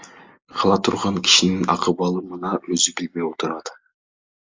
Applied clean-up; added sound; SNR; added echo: neural mask model Resemble Enhance denoiser.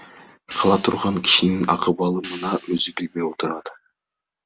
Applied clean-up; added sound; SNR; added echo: none; Hi-hat; 16 dB; none.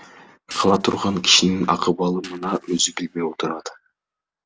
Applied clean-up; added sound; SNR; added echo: neural separator model SepFormer DNS4.